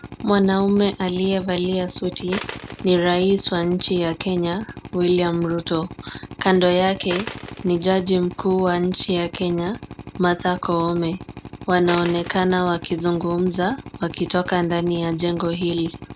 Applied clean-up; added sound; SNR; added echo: none; Drill + Coin (dropping); 14 dB; none.